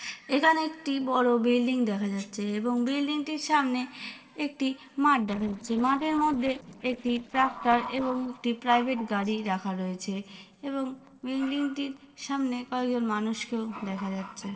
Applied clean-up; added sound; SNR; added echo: neural separator model SepFormer DNS4.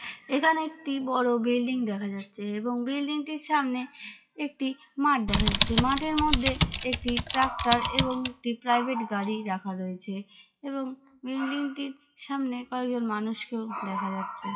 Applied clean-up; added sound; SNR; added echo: classical method WPE with log-MMSE.